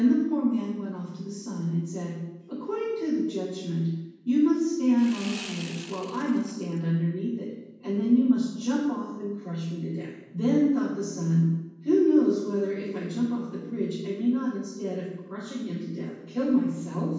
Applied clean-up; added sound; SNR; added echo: none; Sawing; 15 dB; reverberation time 1.2 s.